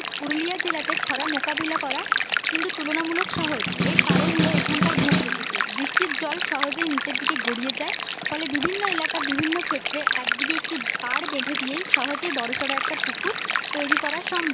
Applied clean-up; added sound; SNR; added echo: none; Snare drum + Stream; -4 dB; none.